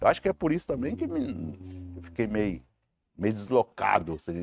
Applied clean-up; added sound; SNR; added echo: neural mask model RNNoise.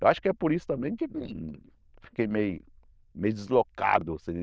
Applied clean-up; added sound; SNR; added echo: neural diffusion model UNIVERSE++.